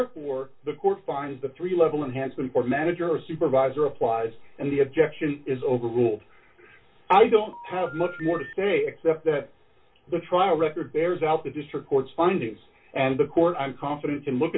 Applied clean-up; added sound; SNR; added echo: none; Telephone; 16 dB; reverberation time 0.2 s.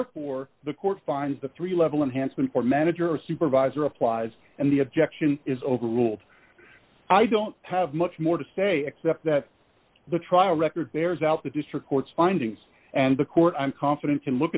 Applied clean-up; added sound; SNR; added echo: none; none; none; none.